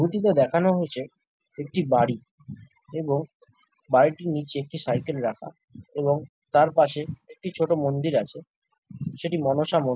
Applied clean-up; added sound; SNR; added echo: none; none; none; none.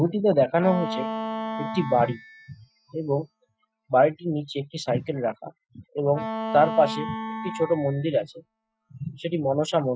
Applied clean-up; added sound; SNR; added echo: classical method Wiener filter.